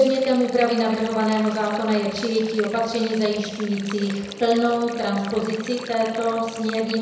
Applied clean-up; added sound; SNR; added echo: none; Stream; 16 dB; reverberation time 1.0 s.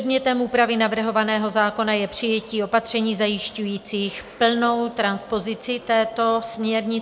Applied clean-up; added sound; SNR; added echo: none; none; none; none.